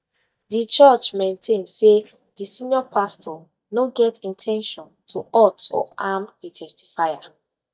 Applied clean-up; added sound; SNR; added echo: neural mask model DeepFilterNet 3.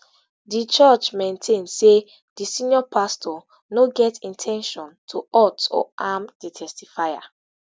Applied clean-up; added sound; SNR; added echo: none; none; none; none.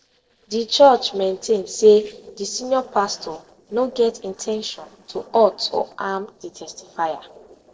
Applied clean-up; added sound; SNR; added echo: neural separator model SepFormer DNS4.